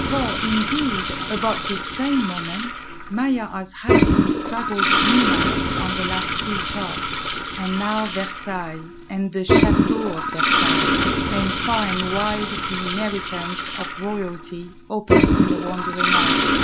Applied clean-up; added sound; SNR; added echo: none; Toilet flush; -5 dB; none.